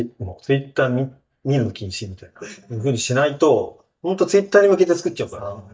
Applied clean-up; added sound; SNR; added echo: neural mask model DeepFilterNet 3.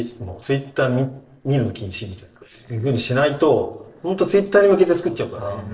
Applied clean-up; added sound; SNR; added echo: neural separator model SepFormer DNS4.